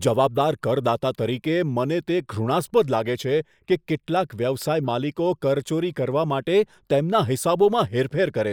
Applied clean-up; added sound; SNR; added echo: neural mask model Resemble Enhance denoiser.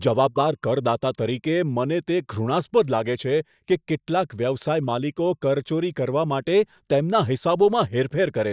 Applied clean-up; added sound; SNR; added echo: neural mask model DeepFilterNet 3.